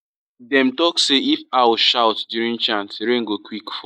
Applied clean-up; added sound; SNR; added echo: neural mask model Resemble Enhance denoiser.